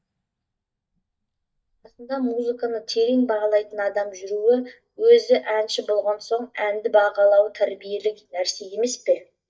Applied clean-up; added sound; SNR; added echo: neural mask model DeepFilterNet 3.